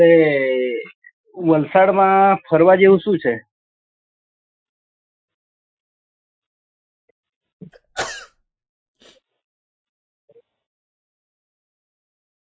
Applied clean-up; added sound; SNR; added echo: classical method Wiener filter.